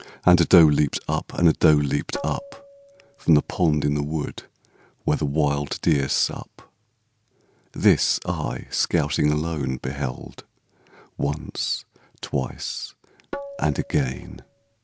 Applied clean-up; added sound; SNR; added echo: none; Tabla; 14 dB; none.